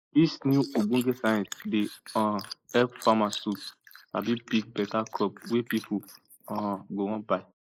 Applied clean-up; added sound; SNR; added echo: neural mask model Resemble Enhance denoiser.